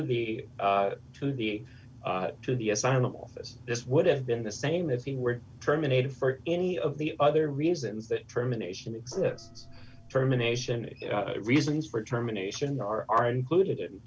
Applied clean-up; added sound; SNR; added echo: none; Gong; 19 dB; none.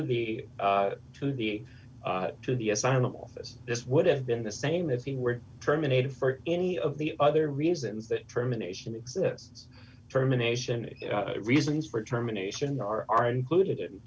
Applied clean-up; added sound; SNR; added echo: none; none; none; none.